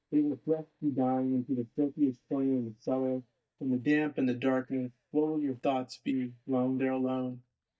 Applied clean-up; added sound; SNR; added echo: neural mask model DeepFilterNet 3.